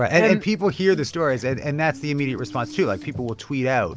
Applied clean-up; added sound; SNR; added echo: none; Car; 17 dB; none.